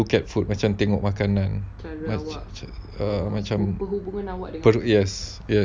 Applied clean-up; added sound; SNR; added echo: none; none; none; none.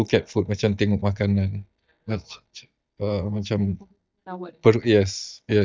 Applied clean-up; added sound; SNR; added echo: neural mask model DeepFilterNet 3.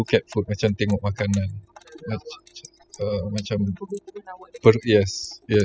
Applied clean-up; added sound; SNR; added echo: classical method spectral subtraction.